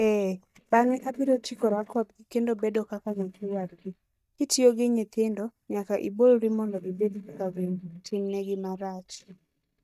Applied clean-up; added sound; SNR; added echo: neural mask model DeepFilterNet 3.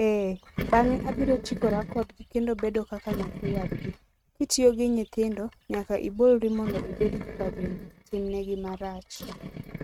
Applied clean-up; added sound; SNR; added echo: neural mask model RNNoise.